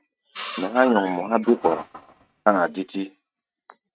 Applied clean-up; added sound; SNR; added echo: neural mask model RNNoise.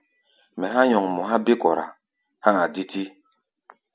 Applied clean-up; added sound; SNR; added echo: none; none; none; none.